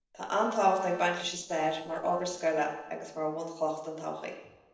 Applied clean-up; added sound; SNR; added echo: neural separator model SepFormer DNS4.